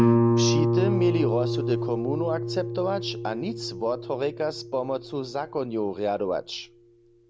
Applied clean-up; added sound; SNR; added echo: none; Guitar; -2 dB; none.